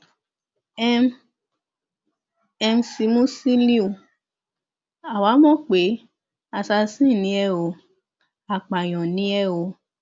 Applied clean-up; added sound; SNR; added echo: none; none; none; none.